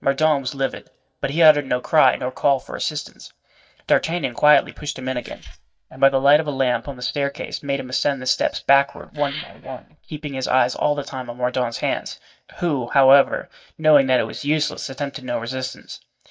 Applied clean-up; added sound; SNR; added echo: neural mask model DeepFilterNet 3.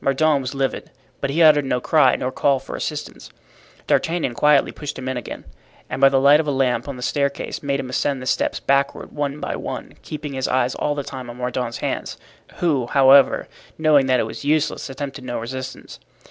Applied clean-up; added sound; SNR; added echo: none; none; none; none.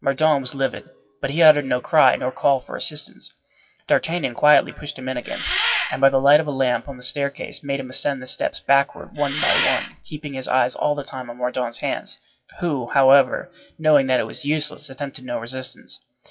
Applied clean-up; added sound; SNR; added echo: classical method WPE with log-MMSE.